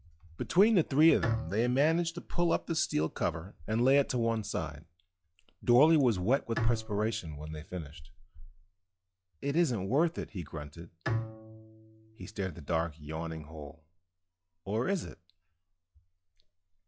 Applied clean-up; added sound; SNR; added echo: classical method log-MMSE.